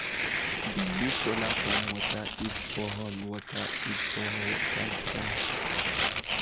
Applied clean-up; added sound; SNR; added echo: none; Tearing; -5 dB; none.